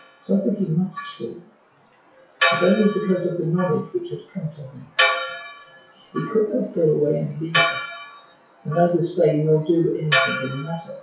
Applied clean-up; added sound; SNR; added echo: classical method WPE with log-MMSE.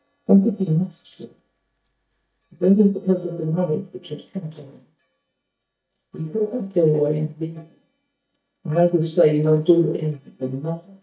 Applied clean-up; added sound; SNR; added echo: neural mask model DeepFilterNet 3.